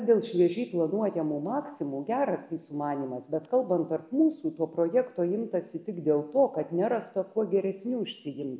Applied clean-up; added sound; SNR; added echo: none; none; none; none.